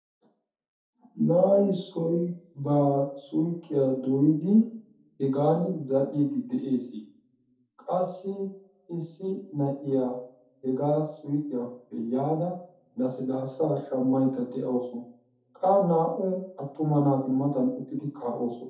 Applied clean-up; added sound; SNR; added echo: none; none; none; reverberation time 0.5 s.